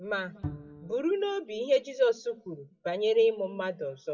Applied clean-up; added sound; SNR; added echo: classical method WPE with log-MMSE.